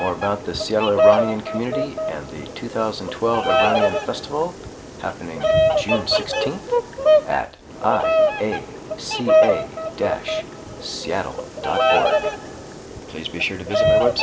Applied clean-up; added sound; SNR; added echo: none; Bird vocalization, bird call, bird song; -4 dB; none.